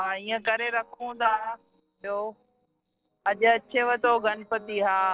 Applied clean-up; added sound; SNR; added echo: neural separator model SepFormer DNS4.